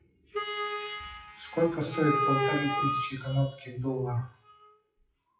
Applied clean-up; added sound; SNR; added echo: classical method WPE with log-MMSE.